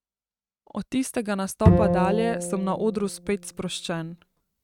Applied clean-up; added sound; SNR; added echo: neural mask model RNNoise.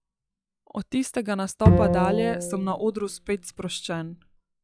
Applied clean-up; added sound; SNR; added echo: classical method log-MMSE.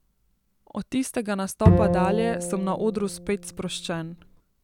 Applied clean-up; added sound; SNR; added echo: none; Bowed string instrument; -3 dB; none.